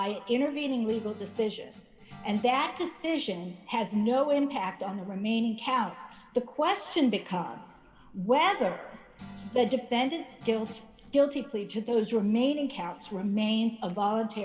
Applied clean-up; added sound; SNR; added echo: none; Guitar; 20 dB; reverberation time 2.7 s.